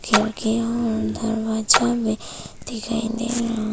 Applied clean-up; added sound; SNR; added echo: none; Splash, splatter; 6 dB; none.